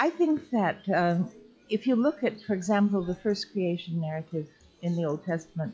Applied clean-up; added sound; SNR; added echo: classical method log-MMSE.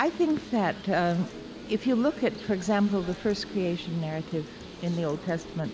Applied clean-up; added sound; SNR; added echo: none; Acoustic guitar + Bird; 14 dB; none.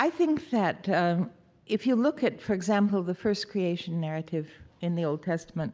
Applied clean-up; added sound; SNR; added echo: none; none; none; none.